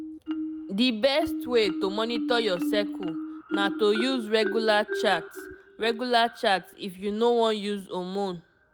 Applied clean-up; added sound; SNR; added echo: none; Marimba, xylophone; 8 dB; none.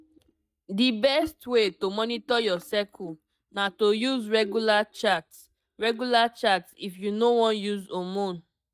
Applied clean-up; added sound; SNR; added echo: neural mask model DeepFilterNet 3.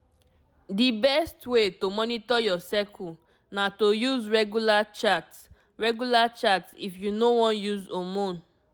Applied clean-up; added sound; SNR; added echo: none; none; none; none.